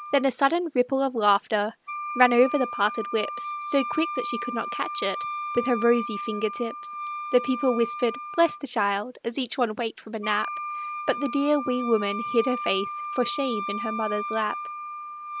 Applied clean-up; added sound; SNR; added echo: none; Wind instrument, woodwind instrument; 8 dB; none.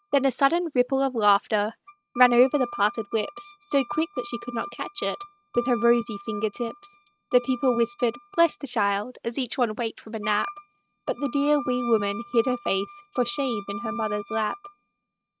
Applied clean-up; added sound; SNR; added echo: neural mask model RNNoise.